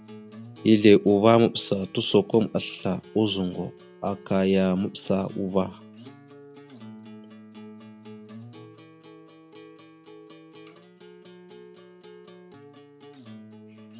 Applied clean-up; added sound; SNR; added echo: none; Acoustic guitar; 20 dB; none.